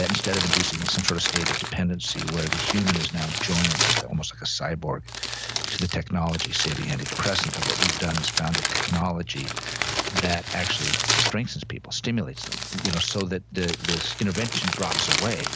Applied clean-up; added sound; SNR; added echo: none; Crumpling, crinkling; 0 dB; none.